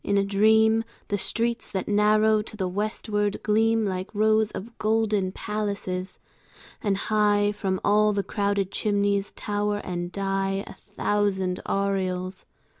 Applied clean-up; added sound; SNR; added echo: none; none; none; none.